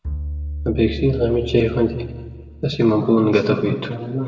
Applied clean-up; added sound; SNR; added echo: none; Bowed string instrument; 10 dB; reverberation time 1.5 s.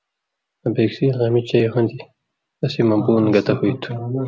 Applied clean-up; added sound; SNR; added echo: none; none; none; none.